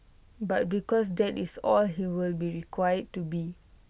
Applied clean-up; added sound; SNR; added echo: none; none; none; none.